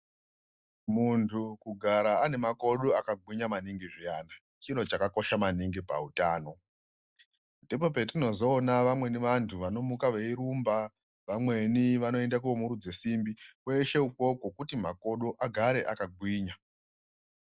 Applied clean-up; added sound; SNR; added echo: none; none; none; none.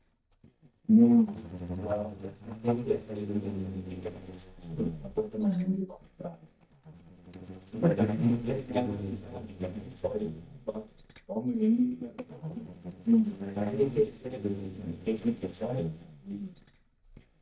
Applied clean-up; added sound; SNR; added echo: neural mask model DeepFilterNet 3.